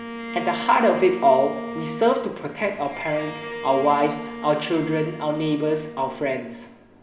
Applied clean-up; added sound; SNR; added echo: none; Bowed string instrument; 11 dB; reverberation time 1.1 s.